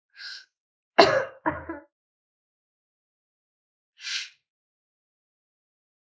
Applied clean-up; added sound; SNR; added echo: neural mask model Resemble Enhance denoiser.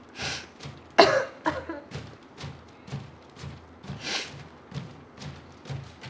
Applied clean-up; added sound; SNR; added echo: none; Tools; 11 dB; none.